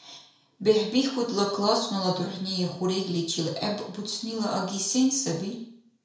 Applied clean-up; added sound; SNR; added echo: none; none; none; reverberation time 0.5 s.